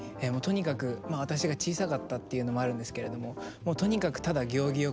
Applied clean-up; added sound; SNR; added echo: none; Piano; 13 dB; none.